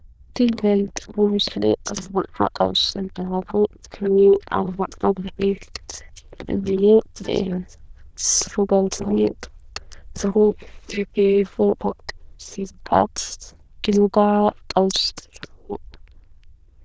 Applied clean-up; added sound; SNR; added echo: neural diffusion model UNIVERSE++.